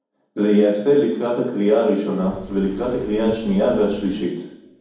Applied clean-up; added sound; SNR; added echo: none; Bird; 19 dB; reverberation time 1.2 s.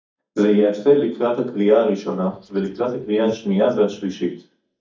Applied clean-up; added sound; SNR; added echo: neural mask model DeepFilterNet 3.